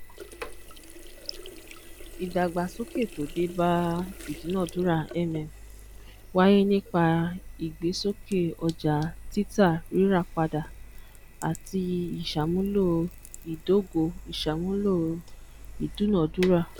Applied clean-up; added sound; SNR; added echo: none; Sink (filling or washing); 16 dB; none.